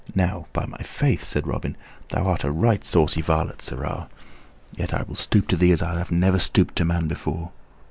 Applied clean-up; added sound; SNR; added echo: none; none; none; none.